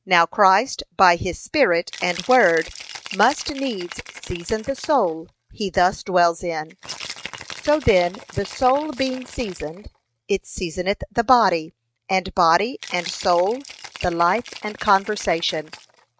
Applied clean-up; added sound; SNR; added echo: neural mask model RNNoise.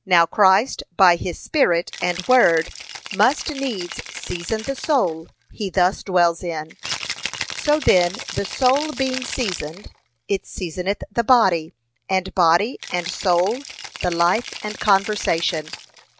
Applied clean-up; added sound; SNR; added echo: none; Rattle (instrument); 13 dB; none.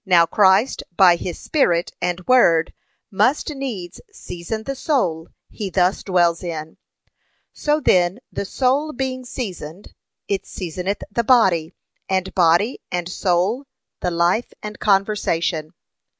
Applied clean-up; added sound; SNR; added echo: none; none; none; none.